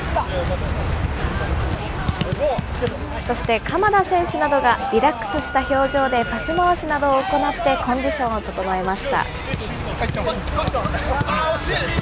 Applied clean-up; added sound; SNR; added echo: none; Wind instrument, woodwind instrument; 13 dB; none.